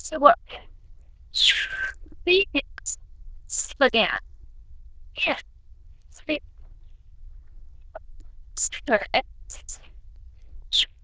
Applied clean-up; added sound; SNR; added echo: neural diffusion model UNIVERSE++.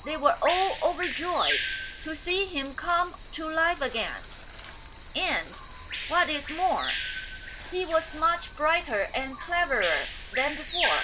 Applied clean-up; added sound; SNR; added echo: none; Bird vocalization, bird call, bird song; 2 dB; none.